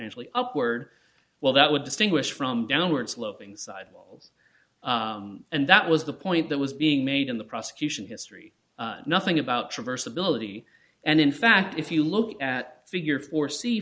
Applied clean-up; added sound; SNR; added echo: none; none; none; none.